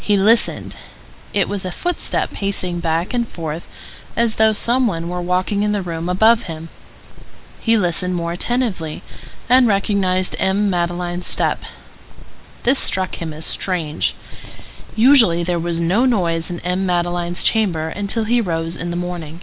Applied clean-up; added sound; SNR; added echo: none; none; none; none.